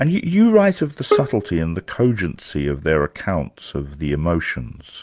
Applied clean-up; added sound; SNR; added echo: none; Bowed string instrument; 6 dB; none.